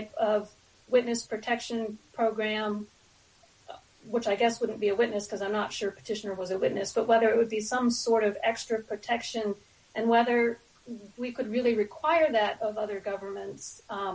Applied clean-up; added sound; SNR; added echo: none; none; none; none.